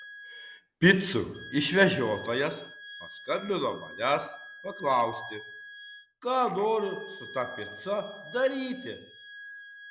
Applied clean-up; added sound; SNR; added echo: none; Wind instrument, woodwind instrument; 16 dB; none.